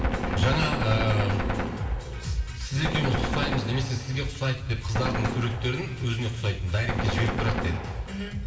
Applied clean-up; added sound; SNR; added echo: none; Gunshot, gunfire; 4 dB; reverberation time 2.9 s.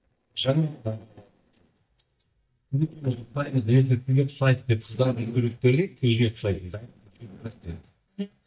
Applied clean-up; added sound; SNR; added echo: neural mask model DeepFilterNet 3.